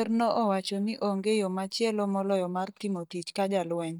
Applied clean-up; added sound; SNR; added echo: neural mask model DeepFilterNet 3.